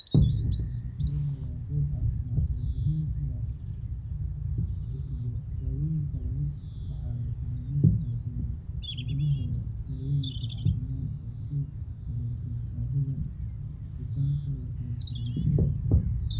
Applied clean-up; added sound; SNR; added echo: none; Bird vocalization, bird call, bird song; 19 dB; reverberation time 0.4 s.